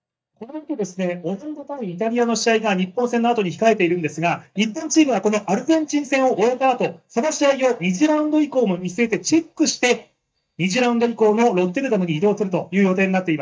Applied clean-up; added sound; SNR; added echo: neural mask model DeepFilterNet 3.